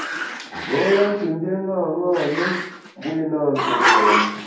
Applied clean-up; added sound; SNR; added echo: none; Growling; 1 dB; reverberation time 1.2 s.